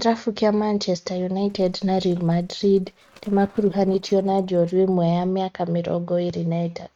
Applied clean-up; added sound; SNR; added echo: neural mask model RNNoise.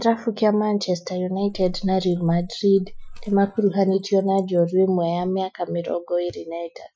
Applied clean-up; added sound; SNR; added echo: classical method Wiener filter.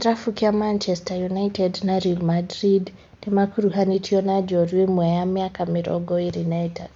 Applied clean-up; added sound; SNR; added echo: none; none; none; none.